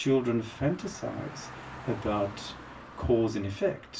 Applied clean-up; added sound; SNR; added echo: none; Car; 15 dB; reverberation time 0.2 s.